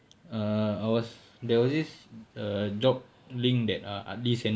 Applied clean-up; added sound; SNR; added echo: none; none; none; none.